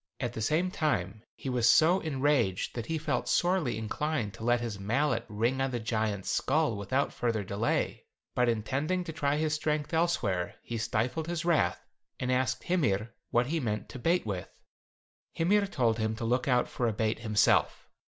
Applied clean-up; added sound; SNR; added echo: none; none; none; none.